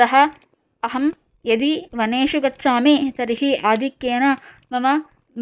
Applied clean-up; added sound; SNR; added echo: neural mask model DeepFilterNet 3.